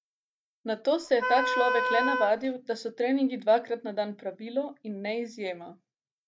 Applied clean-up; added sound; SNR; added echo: none; Wind instrument, woodwind instrument; -1 dB; none.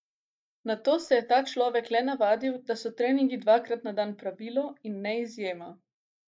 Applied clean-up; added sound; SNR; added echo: neural mask model Resemble Enhance denoiser.